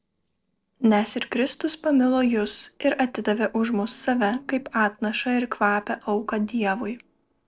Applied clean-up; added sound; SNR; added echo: neural separator model SepFormer DNS4.